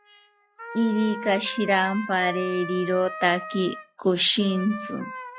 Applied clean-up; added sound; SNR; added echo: classical method log-MMSE.